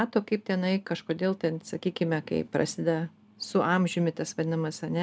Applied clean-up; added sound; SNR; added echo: none; none; none; none.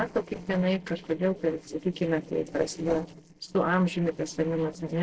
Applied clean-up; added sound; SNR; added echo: neural separator model SepFormer DNS4.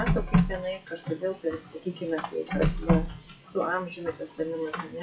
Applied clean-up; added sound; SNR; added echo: classical method WPE with log-MMSE.